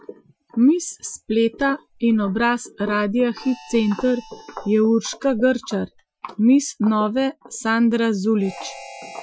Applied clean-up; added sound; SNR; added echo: classical method Wiener filter.